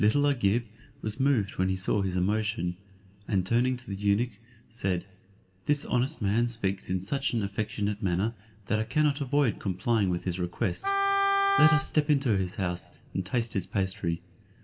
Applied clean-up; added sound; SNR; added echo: none; Wind instrument, woodwind instrument; 1 dB; reverberation time 1.5 s.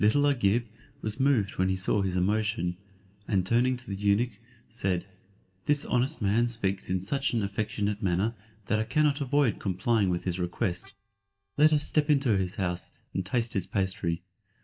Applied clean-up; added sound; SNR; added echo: neural mask model DeepFilterNet 3.